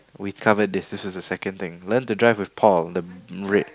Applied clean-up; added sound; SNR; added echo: none; none; none; none.